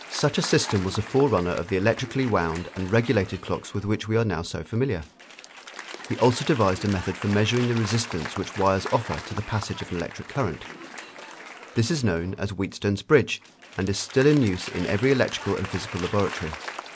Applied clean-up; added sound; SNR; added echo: none; Applause / Crowd; 14 dB; none.